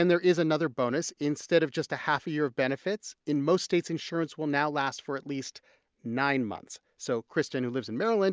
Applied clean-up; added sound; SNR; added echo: none; none; none; none.